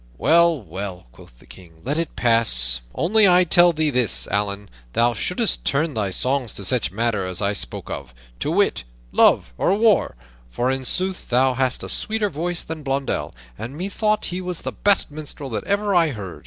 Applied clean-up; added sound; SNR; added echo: none; none; none; none.